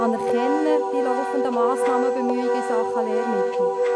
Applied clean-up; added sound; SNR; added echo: none; Wind instrument, woodwind instrument; -4 dB; none.